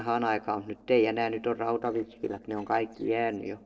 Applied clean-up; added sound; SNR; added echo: neural separator model SepFormer DNS4.